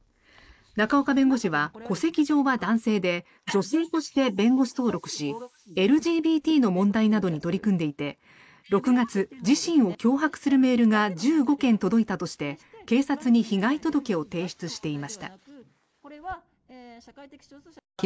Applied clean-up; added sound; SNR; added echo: neural mask model Resemble Enhance denoiser.